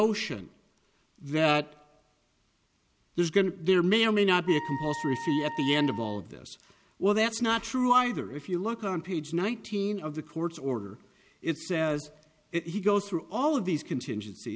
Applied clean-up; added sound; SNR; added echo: none; Wind instrument, woodwind instrument; 9 dB; none.